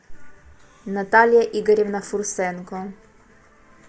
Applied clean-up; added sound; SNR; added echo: none; none; none; none.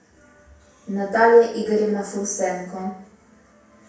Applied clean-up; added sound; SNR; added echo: none; none; none; reverberation time 0.6 s.